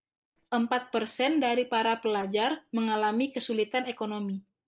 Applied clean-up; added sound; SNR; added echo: neural separator model SepFormer DNS4.